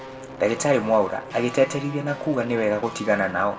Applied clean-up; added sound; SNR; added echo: none; Guitar; 15 dB; reverberation time 0.6 s.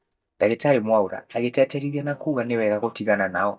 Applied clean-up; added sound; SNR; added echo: neural mask model DeepFilterNet 3.